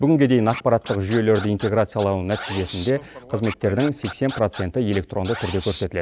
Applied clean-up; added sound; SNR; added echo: none; Scratching (performance technique); 14 dB; none.